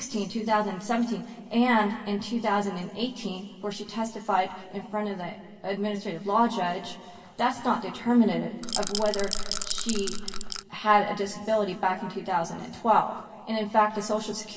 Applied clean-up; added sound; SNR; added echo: none; Rattle / Rattle (instrument); 2 dB; reverberation time 2.1 s.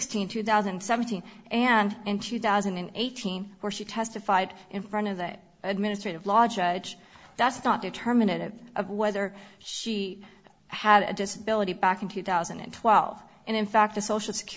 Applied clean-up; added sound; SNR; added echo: none; none; none; none.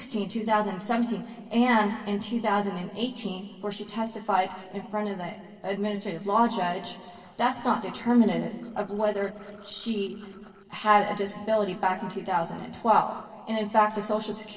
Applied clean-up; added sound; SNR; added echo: neural separator model SepFormer DNS4.